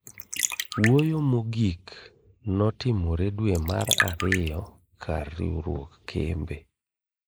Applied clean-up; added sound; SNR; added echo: neural mask model Resemble Enhance denoiser.